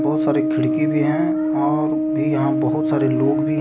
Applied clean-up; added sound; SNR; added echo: none; Brass instrument; -4 dB; none.